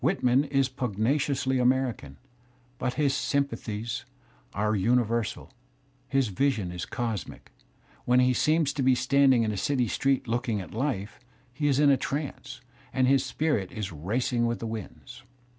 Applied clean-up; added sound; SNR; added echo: none; none; none; none.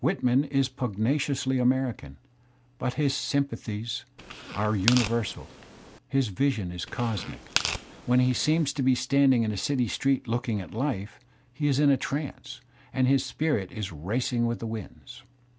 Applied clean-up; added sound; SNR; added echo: none; Tearing; 8 dB; none.